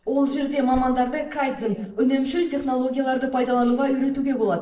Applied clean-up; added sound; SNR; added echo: neural separator model SepFormer DNS4.